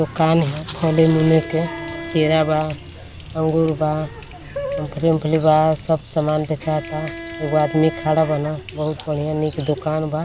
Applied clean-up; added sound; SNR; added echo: none; Water tap, faucet + Bowed string instrument; 13 dB; none.